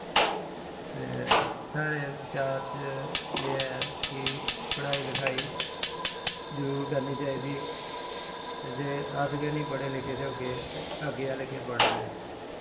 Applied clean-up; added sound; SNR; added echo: none; Fire; -3 dB; reverberation time 0.9 s.